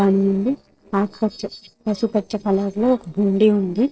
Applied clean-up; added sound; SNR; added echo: neural separator model SepFormer DNS4.